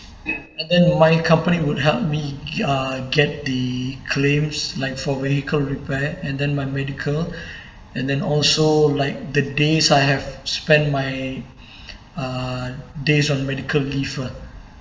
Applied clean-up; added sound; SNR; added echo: none; none; none; reverberation time 1.0 s.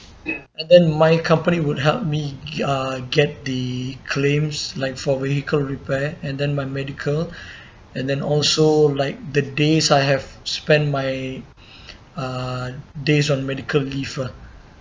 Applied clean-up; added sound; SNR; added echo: none; none; none; none.